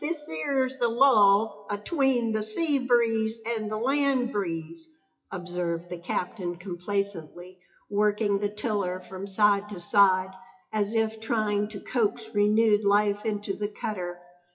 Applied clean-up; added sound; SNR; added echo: classical method WPE with log-MMSE.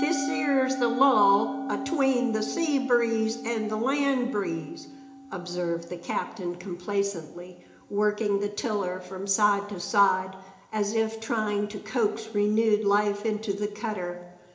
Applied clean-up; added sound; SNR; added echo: none; Musical instrument; 11 dB; reverberation time 0.8 s.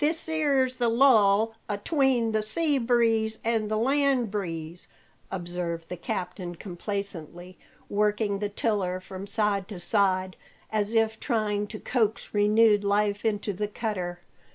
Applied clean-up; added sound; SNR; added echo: none; none; none; none.